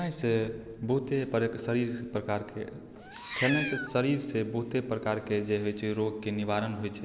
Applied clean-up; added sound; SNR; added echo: none; Meow; 6 dB; none.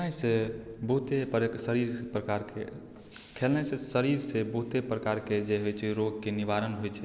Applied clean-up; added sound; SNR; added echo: none; none; none; none.